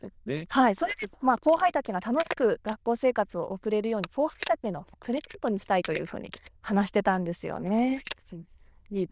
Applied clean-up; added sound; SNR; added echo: neural diffusion model UNIVERSE++.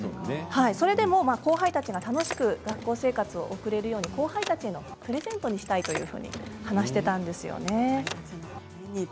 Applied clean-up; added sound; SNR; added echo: none; Car; 13 dB; none.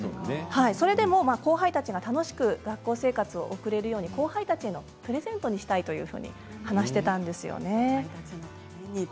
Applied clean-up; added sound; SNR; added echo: none; none; none; none.